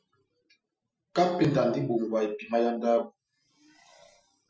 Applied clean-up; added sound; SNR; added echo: classical method Wiener filter.